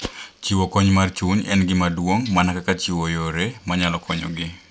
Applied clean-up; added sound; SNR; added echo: none; none; none; none.